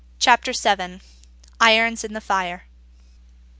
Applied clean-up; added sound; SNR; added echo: none; none; none; none.